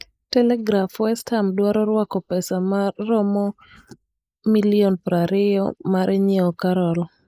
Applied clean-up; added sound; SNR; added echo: neural mask model Resemble Enhance denoiser.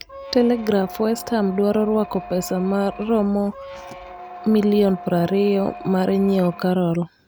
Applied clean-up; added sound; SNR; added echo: none; Squeak; 16 dB; none.